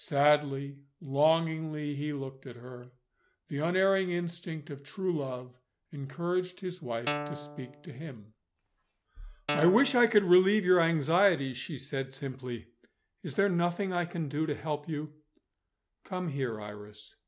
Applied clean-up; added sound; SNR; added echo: none; Guitar; 6 dB; none.